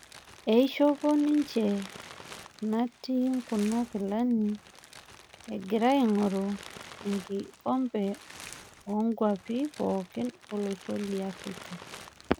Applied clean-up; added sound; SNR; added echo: none; Crumpling, crinkling; 19 dB; none.